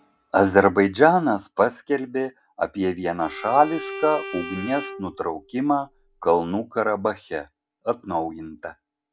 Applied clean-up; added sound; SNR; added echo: none; Bowed string instrument; 14 dB; none.